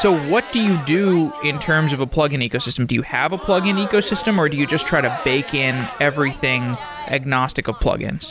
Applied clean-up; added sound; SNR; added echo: none; Crowd; 12 dB; none.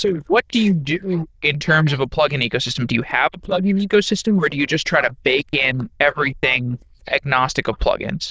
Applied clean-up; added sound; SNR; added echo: neural diffusion model UNIVERSE++.